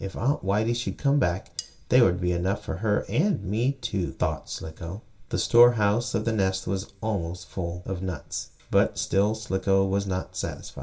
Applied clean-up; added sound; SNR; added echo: none; Cutlery, silverware; 15 dB; reverberation time 0.2 s.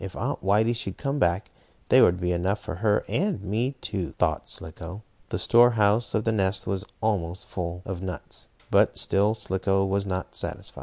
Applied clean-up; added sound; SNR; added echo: none; none; none; none.